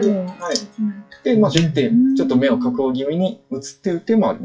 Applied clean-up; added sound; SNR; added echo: classical method WPE with log-MMSE.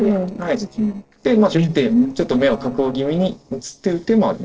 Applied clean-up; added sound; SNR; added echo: neural separator model SepFormer DNS4.